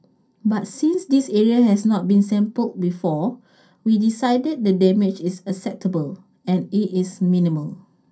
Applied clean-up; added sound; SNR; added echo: none; none; none; reverberation time 0.3 s.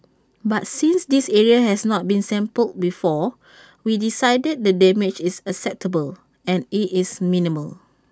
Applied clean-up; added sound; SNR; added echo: none; none; none; none.